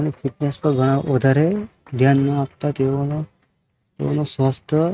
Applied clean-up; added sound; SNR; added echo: neural mask model RNNoise.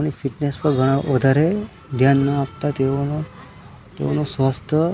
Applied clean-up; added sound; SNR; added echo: none; none; none; none.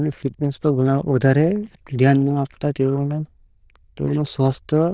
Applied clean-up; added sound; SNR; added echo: neural diffusion model UNIVERSE++.